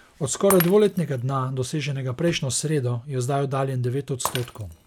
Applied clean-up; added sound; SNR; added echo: none; Shatter; 13 dB; none.